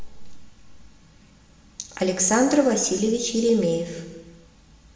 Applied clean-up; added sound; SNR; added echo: none; none; none; reverberation time 1.1 s.